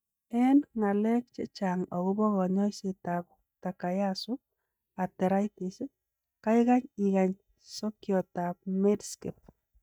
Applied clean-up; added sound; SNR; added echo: neural mask model DeepFilterNet 3.